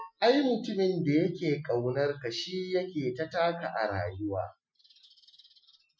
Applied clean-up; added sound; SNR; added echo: classical method Wiener filter.